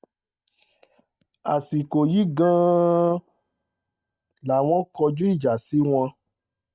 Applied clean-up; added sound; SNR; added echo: neural mask model DeepFilterNet 3.